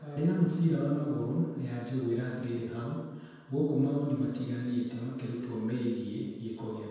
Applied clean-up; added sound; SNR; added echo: none; none; none; reverberation time 1.2 s.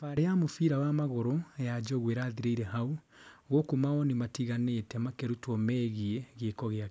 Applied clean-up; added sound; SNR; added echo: none; none; none; none.